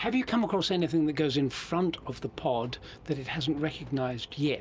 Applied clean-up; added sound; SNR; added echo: none; none; none; none.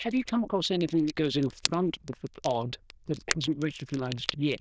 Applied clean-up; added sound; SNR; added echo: neural diffusion model UNIVERSE++.